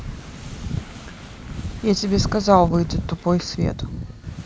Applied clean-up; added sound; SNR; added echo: none; Wind / Ocean; 6 dB; none.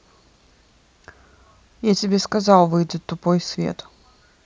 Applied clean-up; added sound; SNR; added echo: none; none; none; none.